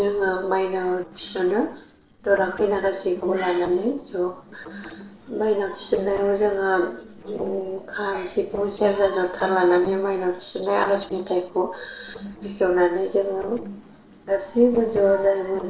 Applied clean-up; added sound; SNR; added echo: neural separator model SepFormer DNS4.